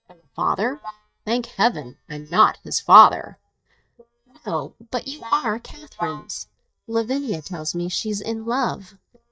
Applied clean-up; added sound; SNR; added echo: neural mask model DeepFilterNet 3.